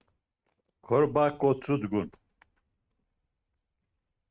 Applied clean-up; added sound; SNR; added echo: neural mask model RNNoise.